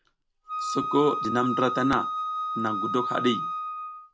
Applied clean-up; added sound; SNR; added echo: none; Wind instrument, woodwind instrument; 2 dB; none.